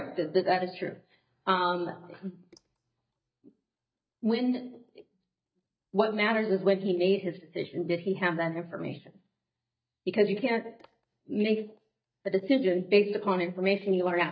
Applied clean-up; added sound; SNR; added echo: neural mask model DeepFilterNet 3.